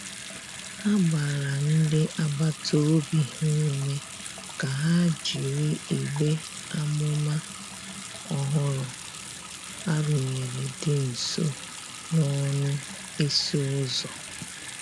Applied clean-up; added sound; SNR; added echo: none; Bathtub (filling or washing) / Sink (filling or washing) / Water tap, faucet; 11 dB; none.